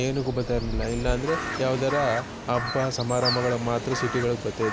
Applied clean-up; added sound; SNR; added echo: none; Crow; 6 dB; none.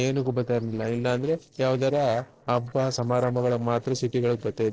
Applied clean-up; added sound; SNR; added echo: neural separator model SepFormer DNS4.